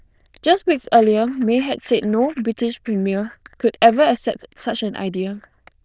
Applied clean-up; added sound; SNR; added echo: neural diffusion model UNIVERSE++.